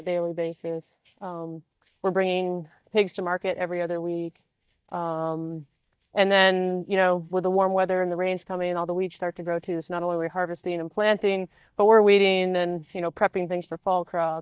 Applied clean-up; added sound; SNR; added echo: neural mask model DeepFilterNet 3.